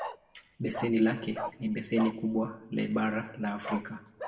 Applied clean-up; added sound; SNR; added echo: none; Bark; 12 dB; reverberation time 0.8 s.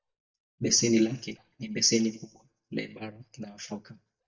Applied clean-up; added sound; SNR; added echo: neural mask model DeepFilterNet 3.